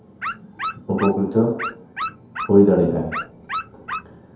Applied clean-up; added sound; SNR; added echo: none; Dog; 10 dB; reverberation time 0.8 s.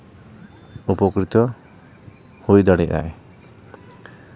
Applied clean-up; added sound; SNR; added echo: none; none; none; none.